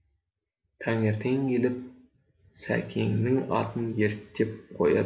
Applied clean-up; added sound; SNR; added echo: none; none; none; none.